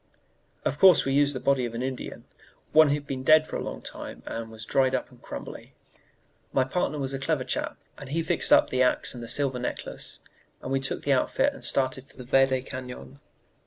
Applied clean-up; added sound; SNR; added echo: none; none; none; none.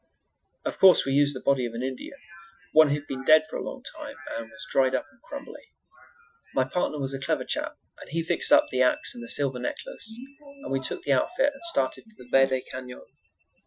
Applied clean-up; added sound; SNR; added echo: classical method Wiener filter.